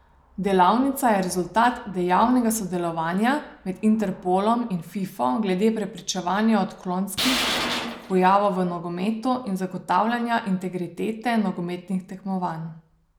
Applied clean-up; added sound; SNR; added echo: none; Tools; 4 dB; none.